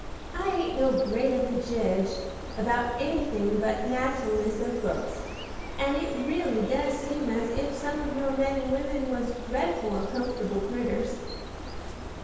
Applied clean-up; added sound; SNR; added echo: none; Bird; 8 dB; reverberation time 1.2 s.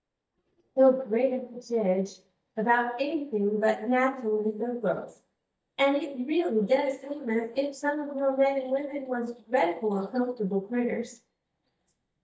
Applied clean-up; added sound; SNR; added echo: neural mask model DeepFilterNet 3.